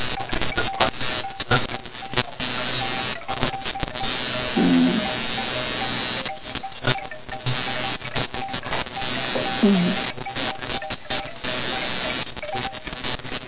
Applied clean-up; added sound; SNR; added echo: none; Wind chime; 10 dB; none.